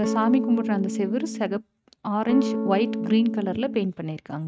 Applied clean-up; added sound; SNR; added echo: neural mask model RNNoise.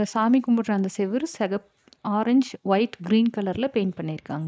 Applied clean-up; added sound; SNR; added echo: neural mask model Resemble Enhance denoiser.